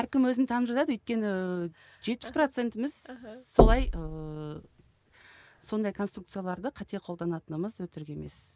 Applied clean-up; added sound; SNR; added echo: none; Knock; -4 dB; none.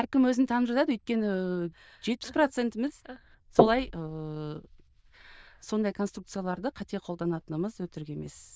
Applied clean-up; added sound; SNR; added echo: neural diffusion model UNIVERSE++.